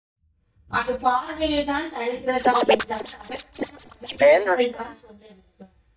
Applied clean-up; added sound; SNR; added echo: neural mask model DeepFilterNet 3.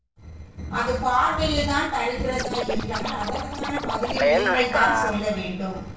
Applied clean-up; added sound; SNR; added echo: neural separator model SepFormer DNS4.